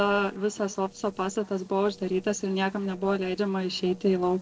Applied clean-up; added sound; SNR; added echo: neural separator model SepFormer DNS4.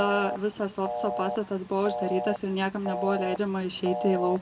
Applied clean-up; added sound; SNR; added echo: none; Telephone; 5 dB; reverberation time 2.3 s.